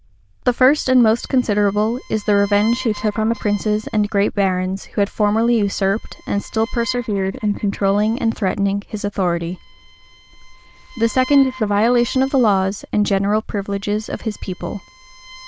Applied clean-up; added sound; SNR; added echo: neural diffusion model UNIVERSE++.